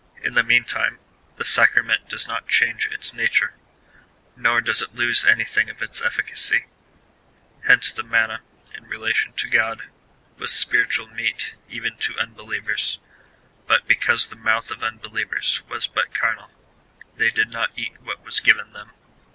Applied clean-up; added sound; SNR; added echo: none; none; none; none.